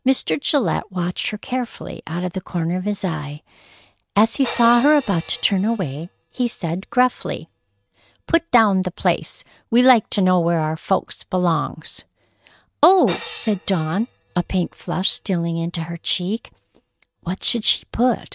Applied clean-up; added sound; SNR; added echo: neural mask model RNNoise.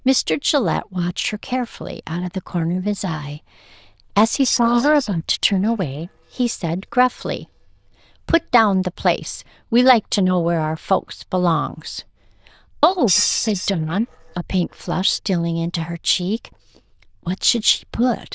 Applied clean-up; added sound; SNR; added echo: neural diffusion model UNIVERSE++.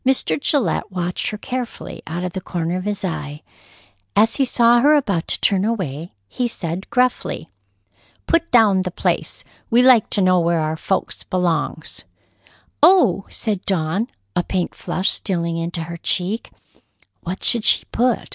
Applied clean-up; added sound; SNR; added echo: none; none; none; none.